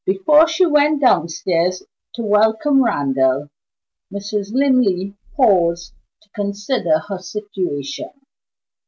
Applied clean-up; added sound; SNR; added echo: none; none; none; none.